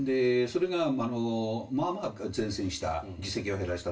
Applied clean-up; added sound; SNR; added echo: none; none; none; reverberation time 0.2 s.